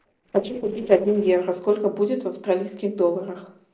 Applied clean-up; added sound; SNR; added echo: neural separator model SepFormer DNS4.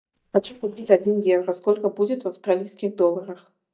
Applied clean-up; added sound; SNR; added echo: neural mask model DeepFilterNet 3.